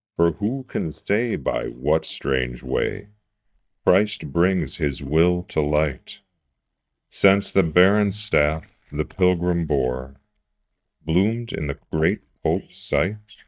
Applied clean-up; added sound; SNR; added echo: neural mask model DeepFilterNet 3.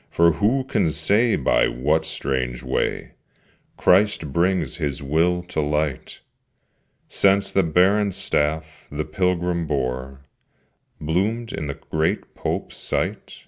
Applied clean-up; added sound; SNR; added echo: none; none; none; none.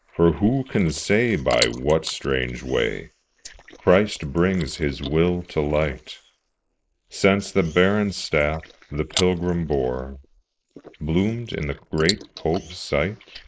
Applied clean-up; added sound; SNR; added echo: neural mask model Resemble Enhance denoiser.